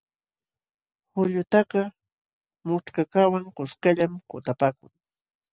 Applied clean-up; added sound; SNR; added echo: none; none; none; none.